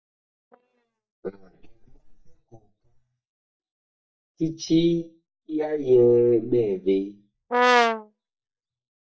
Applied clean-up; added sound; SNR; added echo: neural mask model DeepFilterNet 3.